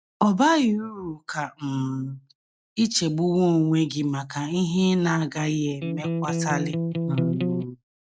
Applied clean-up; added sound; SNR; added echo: neural mask model RNNoise.